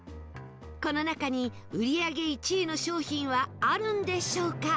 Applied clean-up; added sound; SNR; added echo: none; none; none; none.